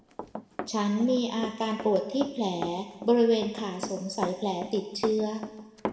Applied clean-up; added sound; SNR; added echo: none; Run; 11 dB; reverberation time 1.1 s.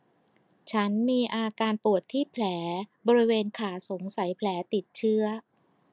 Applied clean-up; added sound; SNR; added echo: none; none; none; none.